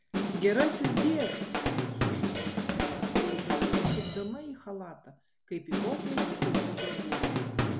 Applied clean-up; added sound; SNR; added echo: none; Drum kit; -4 dB; none.